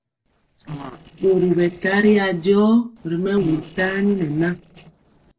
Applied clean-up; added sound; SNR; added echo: neural separator model SepFormer DNS4.